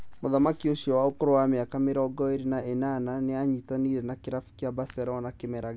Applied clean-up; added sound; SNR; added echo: none; none; none; none.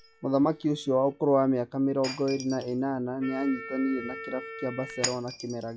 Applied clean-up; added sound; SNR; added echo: classical method log-MMSE.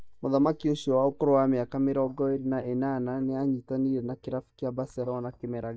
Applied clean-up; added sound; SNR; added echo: neural mask model DeepFilterNet 3.